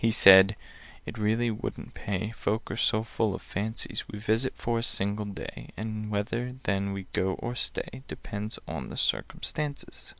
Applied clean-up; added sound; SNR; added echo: none; none; none; none.